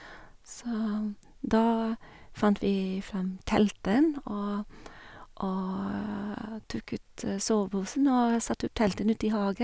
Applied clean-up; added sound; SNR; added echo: none; none; none; none.